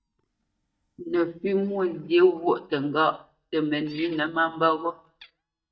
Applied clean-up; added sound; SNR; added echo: neural mask model DeepFilterNet 3.